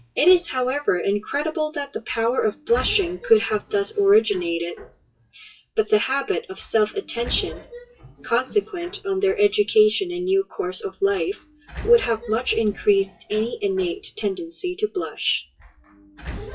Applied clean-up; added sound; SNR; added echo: classical method WPE with log-MMSE.